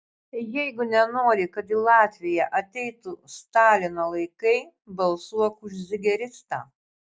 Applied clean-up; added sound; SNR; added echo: none; none; none; none.